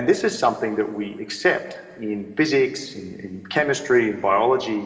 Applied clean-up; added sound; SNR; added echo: none; none; none; reverberation time 1.6 s.